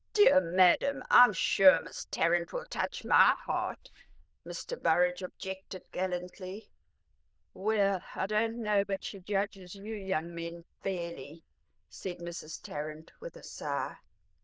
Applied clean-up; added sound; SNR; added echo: neural diffusion model UNIVERSE++.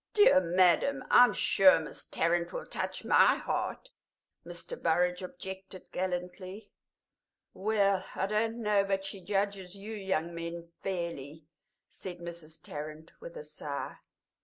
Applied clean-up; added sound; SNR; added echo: none; none; none; none.